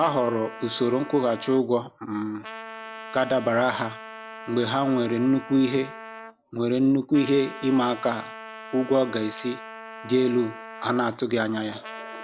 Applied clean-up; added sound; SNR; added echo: none; Trumpet; 15 dB; none.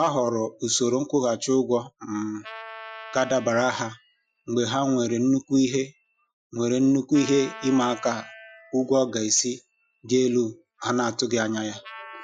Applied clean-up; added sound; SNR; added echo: classical method Wiener filter.